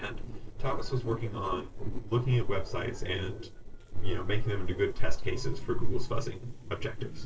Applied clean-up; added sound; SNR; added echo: neural separator model SepFormer DNS4.